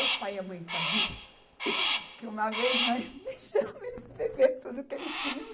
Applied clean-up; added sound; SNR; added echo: none; Crow; 2 dB; none.